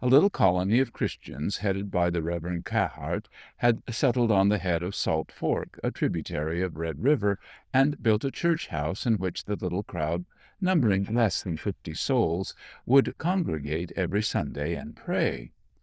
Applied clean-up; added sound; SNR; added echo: neural diffusion model UNIVERSE++.